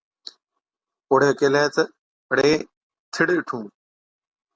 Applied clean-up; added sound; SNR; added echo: none; none; none; none.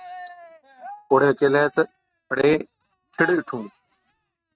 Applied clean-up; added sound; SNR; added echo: neural mask model RNNoise.